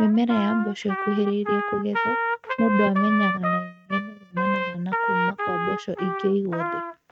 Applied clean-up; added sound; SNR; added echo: neural mask model RNNoise.